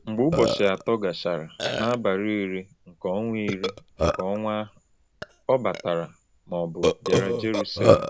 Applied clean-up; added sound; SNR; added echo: none; Burping, eructation; 1 dB; none.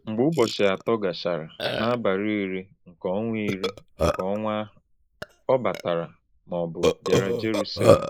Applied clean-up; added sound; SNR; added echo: neural mask model Resemble Enhance denoiser.